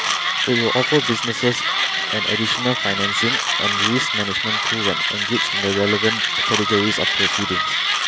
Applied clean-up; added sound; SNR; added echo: none; Mechanisms; -3 dB; none.